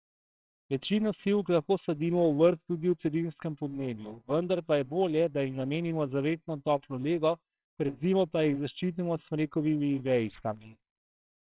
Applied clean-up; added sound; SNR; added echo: neural separator model SepFormer WHAMR!.